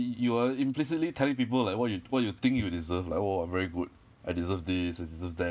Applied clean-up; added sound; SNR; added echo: none; none; none; none.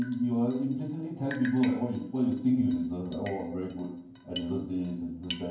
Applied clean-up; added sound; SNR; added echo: none; Drip; 17 dB; reverberation time 0.9 s.